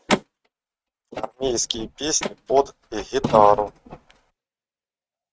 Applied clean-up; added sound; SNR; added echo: neural mask model RNNoise.